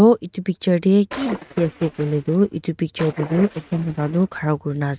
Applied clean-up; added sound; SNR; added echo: neural mask model RNNoise.